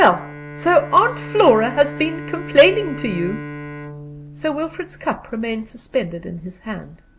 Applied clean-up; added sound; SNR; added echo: none; Bowed string instrument; 14 dB; none.